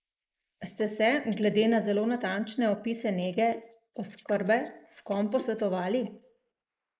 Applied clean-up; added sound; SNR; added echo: neural mask model Resemble Enhance denoiser.